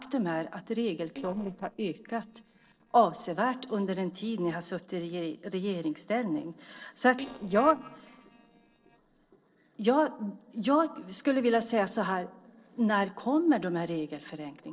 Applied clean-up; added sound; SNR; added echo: neural separator model SepFormer DNS4.